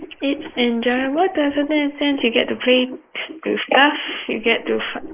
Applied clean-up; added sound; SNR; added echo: neural mask model Resemble Enhance denoiser.